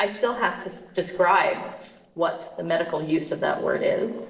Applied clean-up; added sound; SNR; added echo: neural separator model SepFormer DNS4.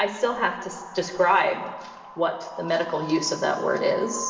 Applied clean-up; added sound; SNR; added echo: none; Wind; 14 dB; reverberation time 1.3 s.